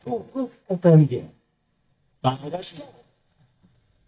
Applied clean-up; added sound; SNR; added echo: neural mask model DeepFilterNet 3.